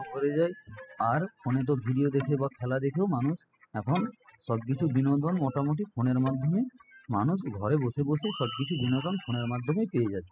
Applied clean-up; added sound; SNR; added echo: classical method spectral subtraction.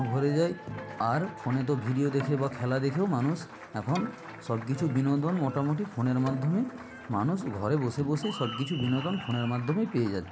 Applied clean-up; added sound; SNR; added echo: none; Applause + Keyboard (musical); 13 dB; none.